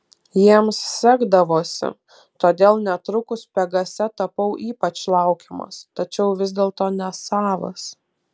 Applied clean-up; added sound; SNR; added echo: none; none; none; none.